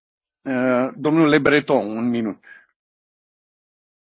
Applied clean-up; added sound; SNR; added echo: neural mask model Resemble Enhance denoiser.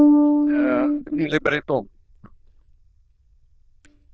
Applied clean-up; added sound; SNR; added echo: neural diffusion model UNIVERSE++.